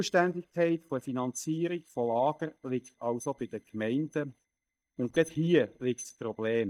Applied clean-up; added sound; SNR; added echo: neural mask model DeepFilterNet 3.